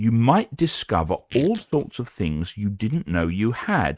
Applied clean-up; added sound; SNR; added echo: neural mask model RNNoise.